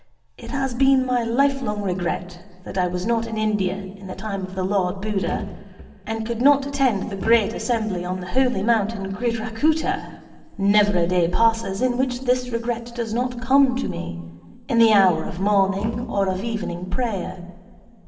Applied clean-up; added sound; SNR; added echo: none; Thump, thud; 12 dB; reverberation time 2.1 s.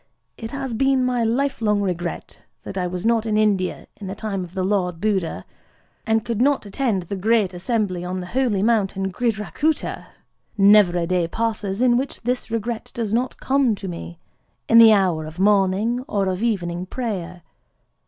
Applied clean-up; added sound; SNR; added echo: none; none; none; none.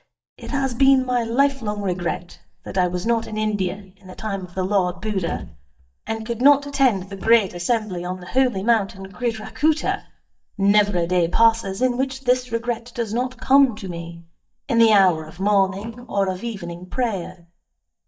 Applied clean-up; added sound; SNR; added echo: neural mask model DeepFilterNet 3.